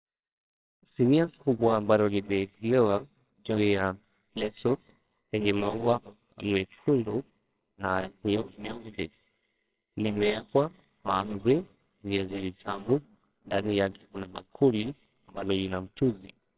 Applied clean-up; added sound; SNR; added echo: neural separator model SepFormer WHAMR!.